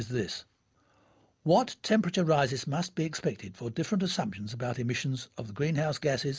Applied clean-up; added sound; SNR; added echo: none; none; none; none.